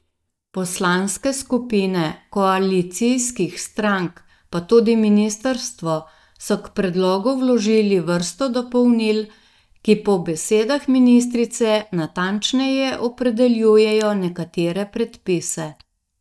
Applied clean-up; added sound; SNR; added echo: neural mask model DeepFilterNet 3.